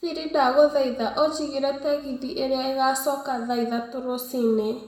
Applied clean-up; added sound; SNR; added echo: none; none; none; reverberation time 0.8 s.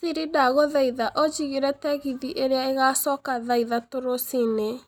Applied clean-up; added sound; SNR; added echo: none; none; none; none.